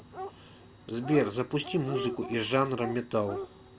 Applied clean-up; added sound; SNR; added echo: none; Dog; 10 dB; none.